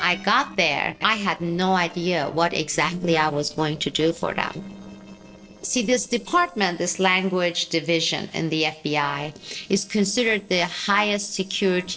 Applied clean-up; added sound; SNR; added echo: neural separator model SepFormer DNS4.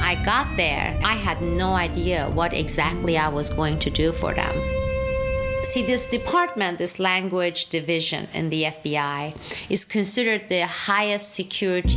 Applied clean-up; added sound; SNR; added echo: none; none; none; none.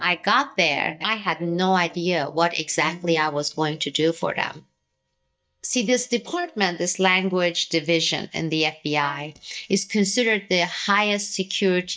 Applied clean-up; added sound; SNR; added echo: neural mask model DeepFilterNet 3.